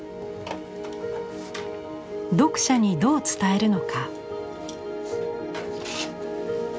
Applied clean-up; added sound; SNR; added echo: none; none; none; none.